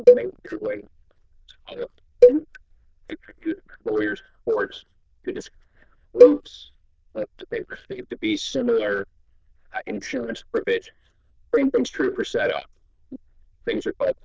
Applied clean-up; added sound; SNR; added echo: neural diffusion model UNIVERSE++.